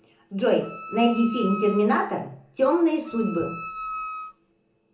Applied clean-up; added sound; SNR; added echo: none; Wind instrument, woodwind instrument; 11 dB; reverberation time 0.6 s.